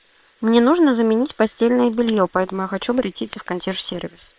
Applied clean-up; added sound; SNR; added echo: neural separator model SepFormer WHAM!.